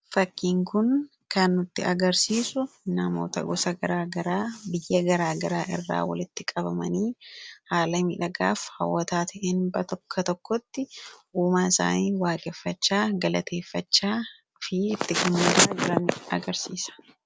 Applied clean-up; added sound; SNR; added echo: none; none; none; none.